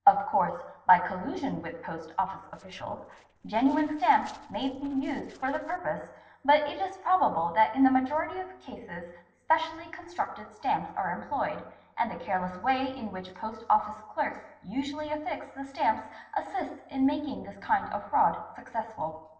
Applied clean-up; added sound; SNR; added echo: neural separator model SepFormer DNS4.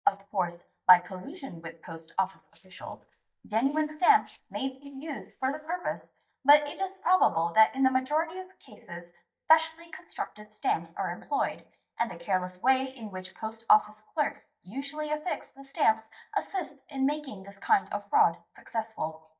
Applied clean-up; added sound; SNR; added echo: neural mask model DeepFilterNet 3.